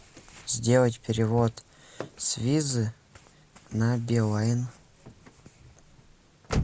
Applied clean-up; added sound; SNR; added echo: none; Slam / Car; 12 dB; none.